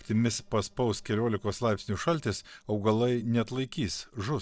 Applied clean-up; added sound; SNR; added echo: neural separator model SepFormer DNS4.